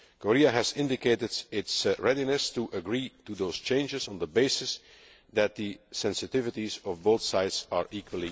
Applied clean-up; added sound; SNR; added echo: none; none; none; none.